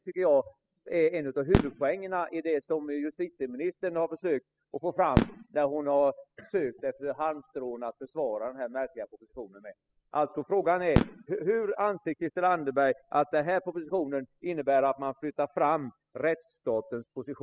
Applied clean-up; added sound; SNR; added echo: classical method spectral subtraction.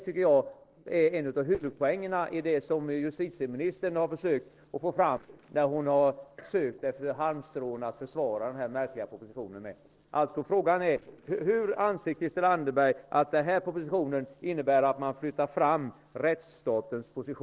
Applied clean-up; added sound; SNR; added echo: neural separator model SepFormer DNS4.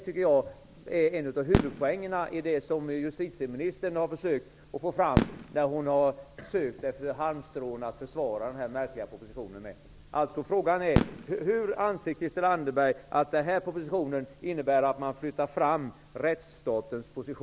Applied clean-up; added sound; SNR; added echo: none; Fireworks; 5 dB; none.